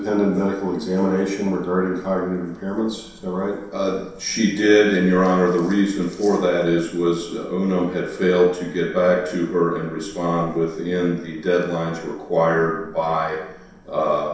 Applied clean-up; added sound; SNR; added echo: none; none; none; reverberation time 0.7 s.